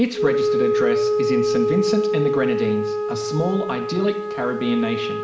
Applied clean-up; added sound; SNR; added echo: none; Wind instrument, woodwind instrument; -2 dB; reverberation time 0.8 s.